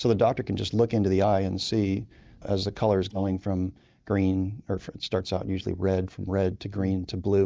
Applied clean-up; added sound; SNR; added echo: neural mask model DeepFilterNet 3.